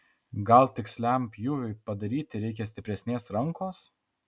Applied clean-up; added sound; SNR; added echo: none; none; none; none.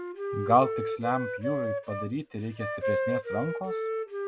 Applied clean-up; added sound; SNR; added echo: none; Wind instrument, woodwind instrument; 2 dB; none.